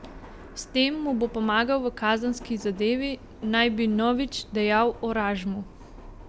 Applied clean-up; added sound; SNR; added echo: none; Subway, metro, underground; 17 dB; none.